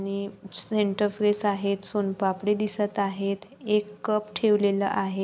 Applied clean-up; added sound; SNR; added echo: none; none; none; none.